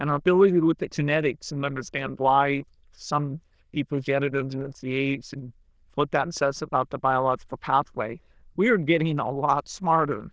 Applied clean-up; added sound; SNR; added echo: neural diffusion model UNIVERSE++.